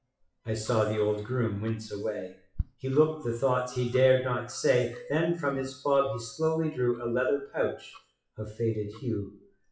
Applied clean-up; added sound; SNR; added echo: classical method WPE with log-MMSE.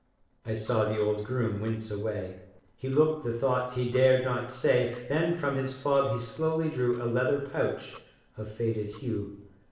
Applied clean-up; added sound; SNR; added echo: neural separator model SepFormer DNS4.